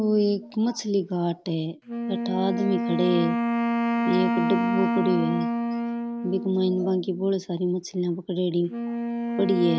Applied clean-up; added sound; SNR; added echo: none; Wind instrument, woodwind instrument; 2 dB; none.